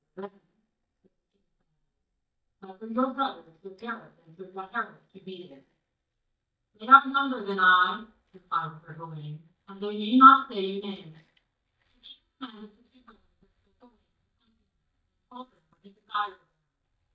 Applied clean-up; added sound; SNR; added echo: neural mask model DeepFilterNet 3.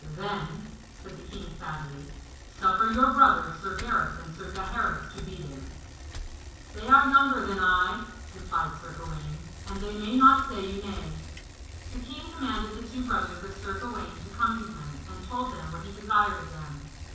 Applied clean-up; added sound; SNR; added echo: none; Bicycle; 12 dB; reverberation time 0.7 s.